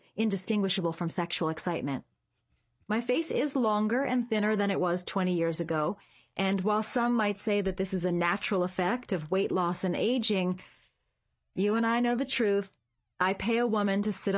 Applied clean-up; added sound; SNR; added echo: neural mask model DeepFilterNet 3.